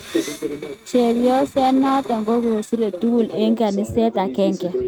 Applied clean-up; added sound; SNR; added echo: neural mask model RNNoise.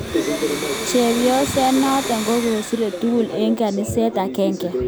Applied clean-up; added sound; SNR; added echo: none; Domestic sounds, home sounds; 11 dB; none.